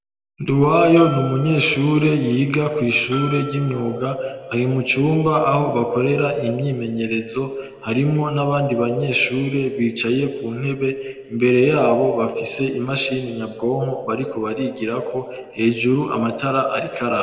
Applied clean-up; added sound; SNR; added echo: none; Bell; 13 dB; reverberation time 1.6 s.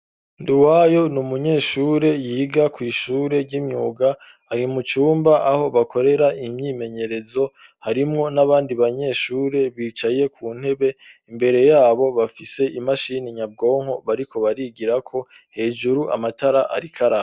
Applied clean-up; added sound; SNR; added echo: none; none; none; none.